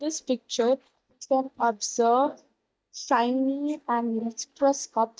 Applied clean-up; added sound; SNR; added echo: neural mask model DeepFilterNet 3.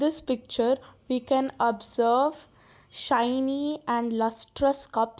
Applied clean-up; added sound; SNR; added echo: none; none; none; none.